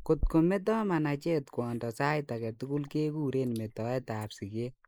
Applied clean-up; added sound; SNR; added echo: neural mask model Resemble Enhance denoiser.